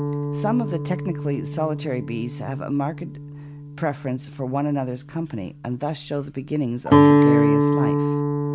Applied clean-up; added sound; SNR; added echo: none; Guitar; -5 dB; none.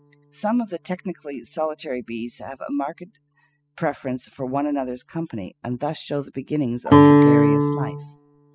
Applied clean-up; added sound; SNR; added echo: classical method spectral subtraction.